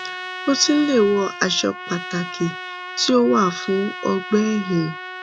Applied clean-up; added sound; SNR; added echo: none; Trumpet; 11 dB; none.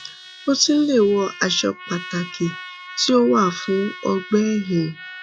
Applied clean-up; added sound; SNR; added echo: classical method log-MMSE.